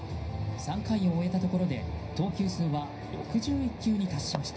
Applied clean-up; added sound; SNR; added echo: none; none; none; reverberation time 0.4 s.